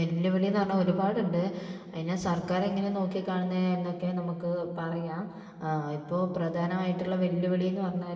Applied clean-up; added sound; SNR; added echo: none; none; none; reverberation time 2.0 s.